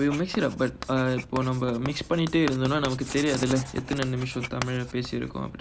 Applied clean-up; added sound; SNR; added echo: none; Writing; 12 dB; none.